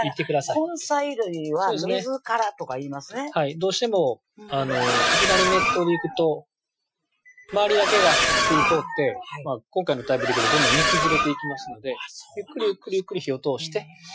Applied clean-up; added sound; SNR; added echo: classical method Wiener filter.